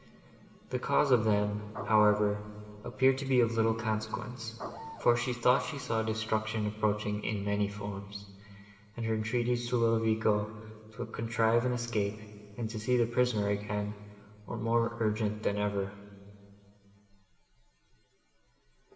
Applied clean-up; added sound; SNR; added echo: none; Printer / Engine; 13 dB; reverberation time 2.8 s.